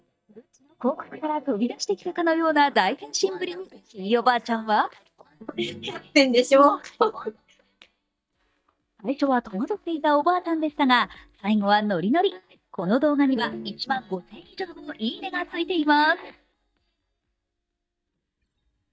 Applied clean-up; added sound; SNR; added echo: neural mask model DeepFilterNet 3.